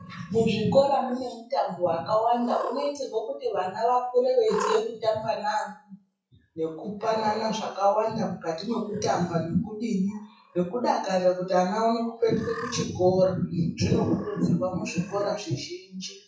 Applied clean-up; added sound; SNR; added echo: classical method WPE with log-MMSE.